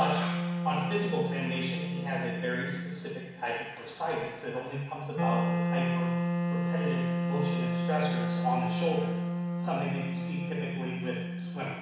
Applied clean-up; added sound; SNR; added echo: none; Wind instrument, woodwind instrument; -3 dB; reverberation time 1.1 s.